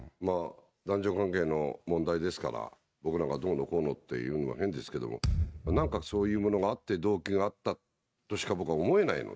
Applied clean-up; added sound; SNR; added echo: neural mask model RNNoise.